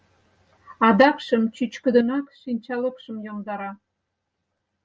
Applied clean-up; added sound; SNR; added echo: none; none; none; none.